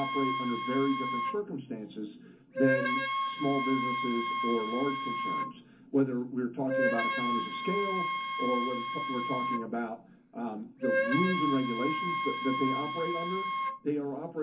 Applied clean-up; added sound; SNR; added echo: none; Wind instrument, woodwind instrument; 0 dB; reverberation time 0.3 s.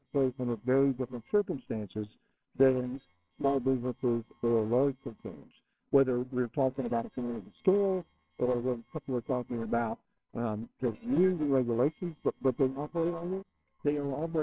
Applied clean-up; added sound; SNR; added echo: neural separator model SepFormer WHAMR!.